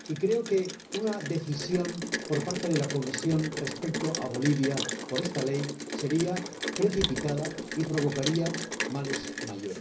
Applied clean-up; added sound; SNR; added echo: none; Rain; 5 dB; reverberation time 0.5 s.